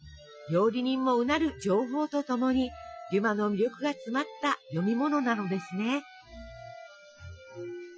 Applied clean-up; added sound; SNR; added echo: classical method Wiener filter.